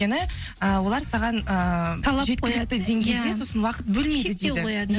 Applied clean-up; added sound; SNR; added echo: none; none; none; none.